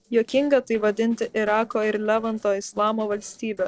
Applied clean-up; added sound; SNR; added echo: neural separator model SepFormer DNS4.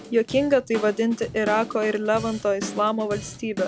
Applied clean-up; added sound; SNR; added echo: none; Drum / Drum kit; 13 dB; none.